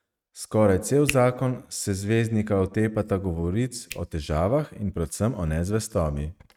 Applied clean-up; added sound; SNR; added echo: neural mask model RNNoise.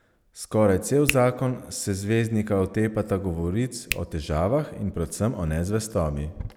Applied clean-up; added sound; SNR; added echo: none; Hands; 15 dB; none.